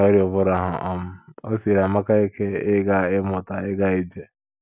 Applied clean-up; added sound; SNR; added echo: none; none; none; none.